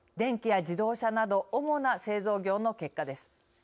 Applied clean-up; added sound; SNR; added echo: none; none; none; none.